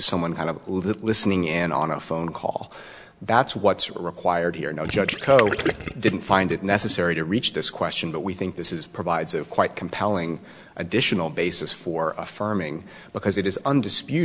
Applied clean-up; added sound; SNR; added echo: none; Gurgling; 5 dB; none.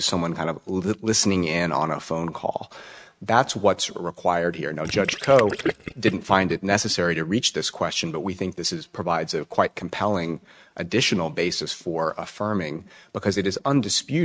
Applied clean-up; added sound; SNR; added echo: neural mask model RNNoise.